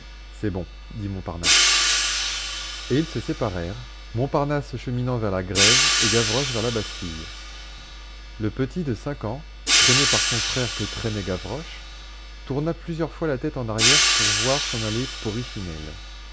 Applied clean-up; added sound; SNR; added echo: none; Hi-hat; -2 dB; none.